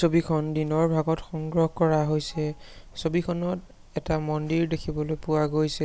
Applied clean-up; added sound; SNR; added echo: none; none; none; none.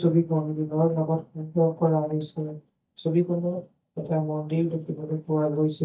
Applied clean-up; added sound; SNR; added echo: neural mask model DeepFilterNet 3.